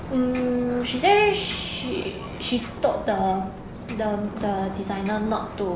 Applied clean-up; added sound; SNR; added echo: none; Ocean; 11 dB; none.